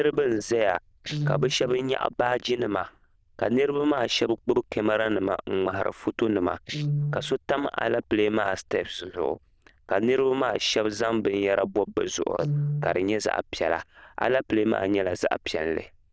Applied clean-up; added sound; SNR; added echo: neural diffusion model UNIVERSE++.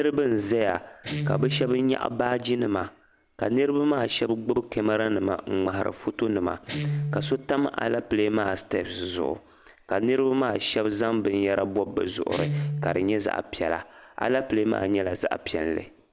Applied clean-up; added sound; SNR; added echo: none; Guitar; 11 dB; none.